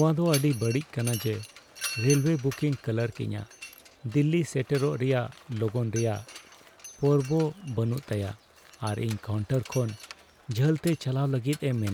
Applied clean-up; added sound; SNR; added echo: none; Mechanisms; 15 dB; none.